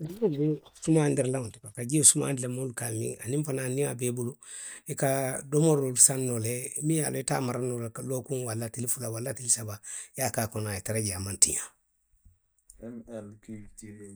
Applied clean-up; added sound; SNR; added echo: neural mask model DeepFilterNet 3.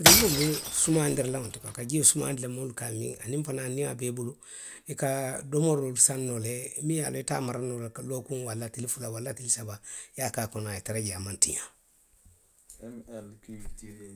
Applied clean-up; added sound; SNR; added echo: none; Shatter / Crushing; -4 dB; none.